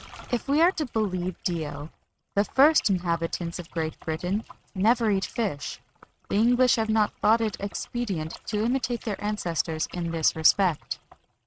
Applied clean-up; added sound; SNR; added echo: neural mask model RNNoise.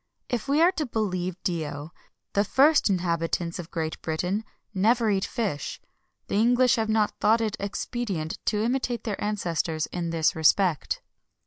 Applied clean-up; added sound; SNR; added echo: none; none; none; none.